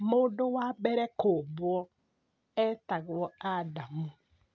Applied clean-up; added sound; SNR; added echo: none; none; none; none.